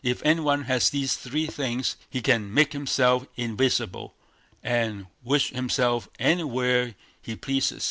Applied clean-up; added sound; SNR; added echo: none; none; none; none.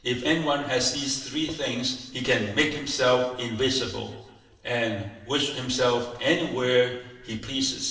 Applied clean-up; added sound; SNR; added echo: none; none; none; reverberation time 1.0 s.